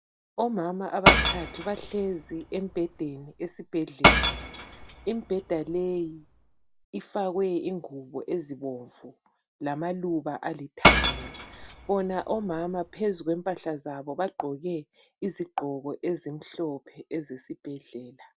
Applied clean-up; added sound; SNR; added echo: none; Shatter / Crushing; -5 dB; none.